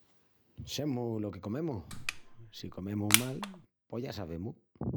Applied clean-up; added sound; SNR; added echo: none; Crushing; -3 dB; none.